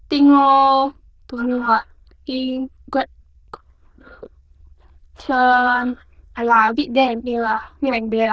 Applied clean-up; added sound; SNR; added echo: neural diffusion model UNIVERSE++.